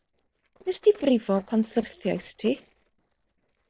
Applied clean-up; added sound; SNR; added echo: neural separator model SepFormer DNS4.